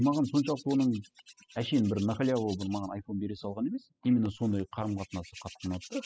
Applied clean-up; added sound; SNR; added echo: classical method spectral subtraction.